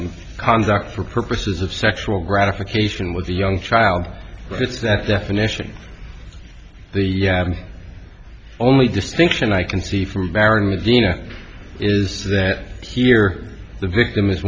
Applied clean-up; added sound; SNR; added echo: none; none; none; none.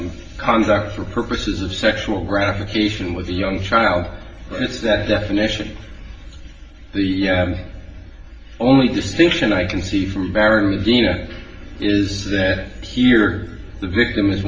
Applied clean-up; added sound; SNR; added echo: none; none; none; reverberation time 0.7 s.